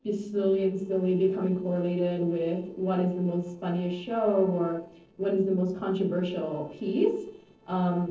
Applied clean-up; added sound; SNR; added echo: neural separator model SepFormer DNS4.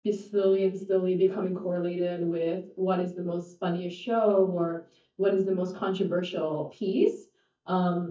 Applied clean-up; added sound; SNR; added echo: neural mask model DeepFilterNet 3.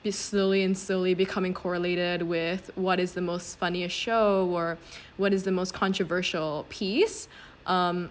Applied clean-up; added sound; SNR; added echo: none; none; none; none.